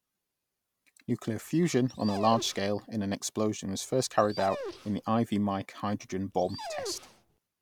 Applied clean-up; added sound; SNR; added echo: none; Dog; 12 dB; none.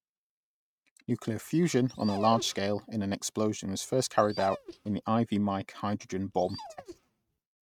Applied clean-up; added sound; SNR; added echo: neural mask model RNNoise.